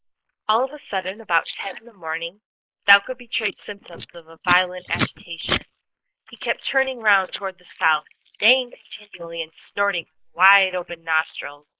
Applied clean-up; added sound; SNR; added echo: neural mask model Resemble Enhance denoiser.